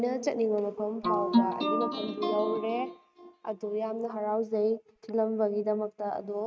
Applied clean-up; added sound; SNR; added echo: neural mask model RNNoise.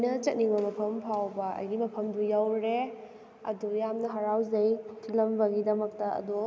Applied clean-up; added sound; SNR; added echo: none; none; none; none.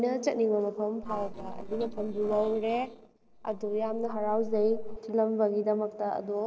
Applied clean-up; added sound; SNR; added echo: neural separator model SepFormer DNS4.